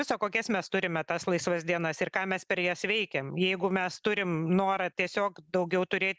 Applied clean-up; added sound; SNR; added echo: none; none; none; none.